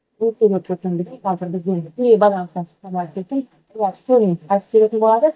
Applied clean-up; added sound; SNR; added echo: neural mask model DeepFilterNet 3.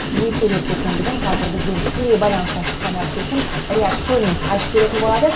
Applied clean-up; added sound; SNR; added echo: none; Train; 2 dB; reverberation time 0.6 s.